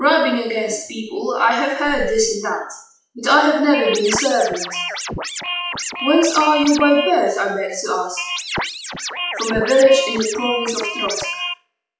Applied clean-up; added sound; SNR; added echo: classical method WPE with log-MMSE.